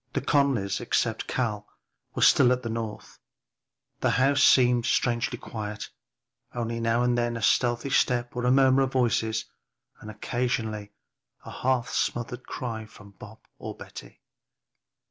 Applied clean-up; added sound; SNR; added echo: none; none; none; none.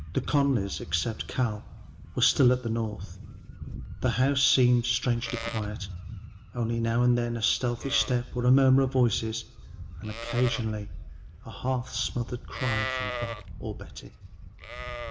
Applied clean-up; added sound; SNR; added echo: none; Livestock, farm animals, working animals; 10 dB; reverberation time 1.1 s.